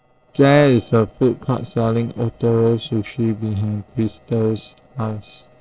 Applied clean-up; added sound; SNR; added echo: neural separator model SepFormer DNS4.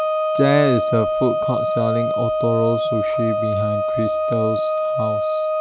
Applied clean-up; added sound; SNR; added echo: none; Wind instrument, woodwind instrument; -2 dB; none.